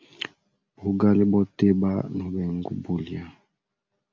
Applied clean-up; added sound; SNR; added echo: none; none; none; none.